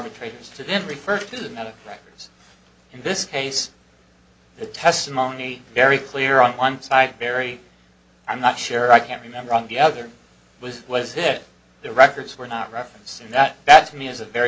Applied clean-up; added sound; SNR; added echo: none; none; none; none.